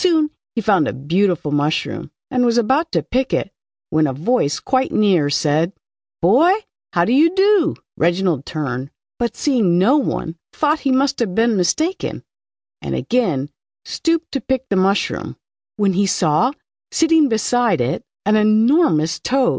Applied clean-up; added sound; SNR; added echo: none; none; none; none.